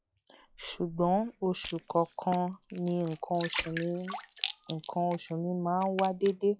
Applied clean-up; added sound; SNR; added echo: classical method log-MMSE.